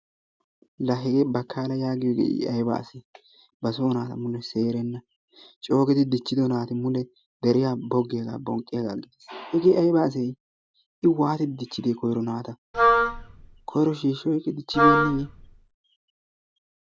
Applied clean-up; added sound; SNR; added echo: none; Wind instrument, woodwind instrument; -3 dB; none.